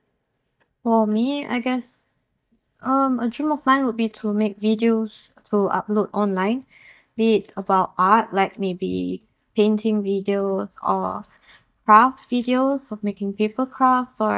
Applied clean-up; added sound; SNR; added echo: neural mask model DeepFilterNet 3.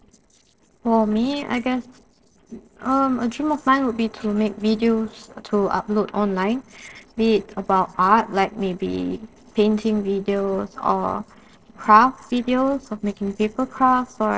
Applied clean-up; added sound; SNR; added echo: neural separator model SepFormer DNS4.